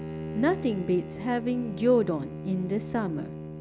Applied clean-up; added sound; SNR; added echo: none; Bowed string instrument; 8 dB; none.